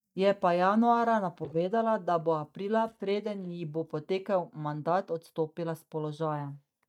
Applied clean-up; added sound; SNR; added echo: neural mask model DeepFilterNet 3.